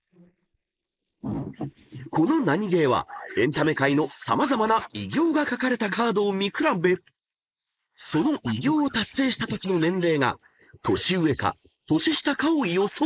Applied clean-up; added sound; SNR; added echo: neural mask model Resemble Enhance denoiser.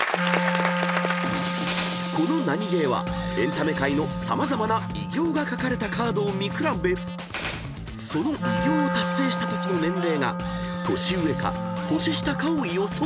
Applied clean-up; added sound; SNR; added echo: none; Wind instrument, woodwind instrument; 3 dB; none.